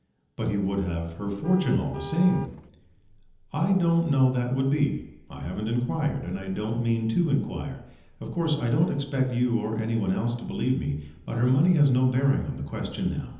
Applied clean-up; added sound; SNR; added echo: none; Car; 14 dB; reverberation time 0.9 s.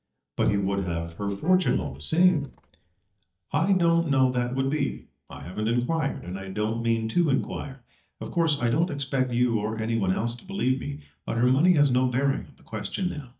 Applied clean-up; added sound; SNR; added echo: neural mask model DeepFilterNet 3.